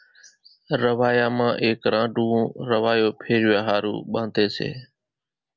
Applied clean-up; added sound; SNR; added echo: none; none; none; none.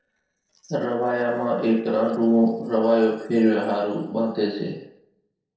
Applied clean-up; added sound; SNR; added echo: neural separator model SepFormer DNS4.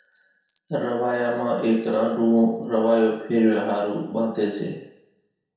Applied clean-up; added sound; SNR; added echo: none; Chime; 14 dB; reverberation time 0.7 s.